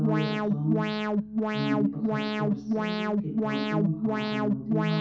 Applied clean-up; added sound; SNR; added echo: none; Alarm; -3 dB; reverberation time 0.6 s.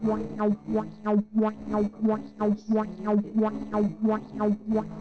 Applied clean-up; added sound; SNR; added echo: neural separator model SepFormer DNS4.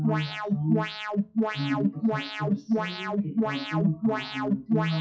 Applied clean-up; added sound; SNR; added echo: classical method WPE with log-MMSE.